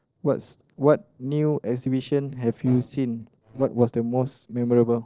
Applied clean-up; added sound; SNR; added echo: neural separator model SepFormer DNS4.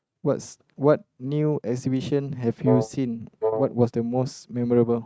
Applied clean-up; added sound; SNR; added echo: neural mask model RNNoise.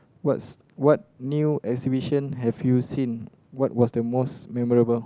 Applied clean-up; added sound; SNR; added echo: none; none; none; none.